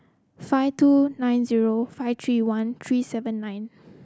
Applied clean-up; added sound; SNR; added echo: none; none; none; none.